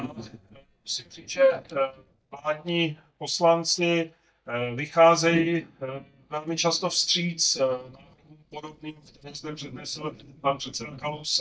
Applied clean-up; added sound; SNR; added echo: neural mask model DeepFilterNet 3.